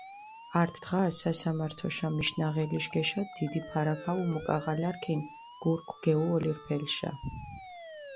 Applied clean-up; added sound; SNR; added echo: none; Siren; 16 dB; none.